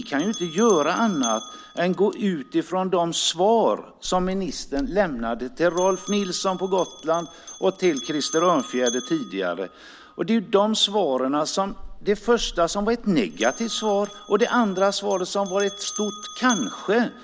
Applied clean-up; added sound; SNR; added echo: none; Bell; 15 dB; none.